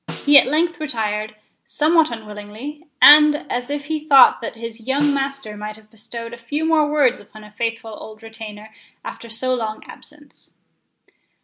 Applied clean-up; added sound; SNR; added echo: none; Snare drum; 18 dB; none.